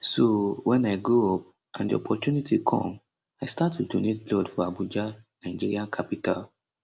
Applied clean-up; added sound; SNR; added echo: none; none; none; none.